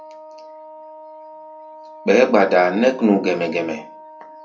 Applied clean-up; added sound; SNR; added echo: none; Wind instrument, woodwind instrument; 19 dB; reverberation time 0.3 s.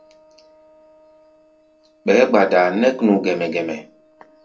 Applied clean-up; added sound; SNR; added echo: neural separator model SepFormer DNS4.